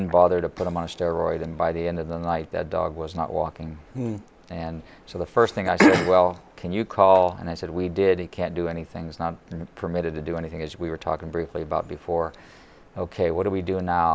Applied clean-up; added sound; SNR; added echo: none; none; none; none.